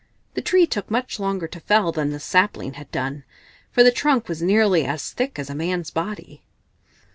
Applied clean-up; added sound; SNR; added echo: none; none; none; none.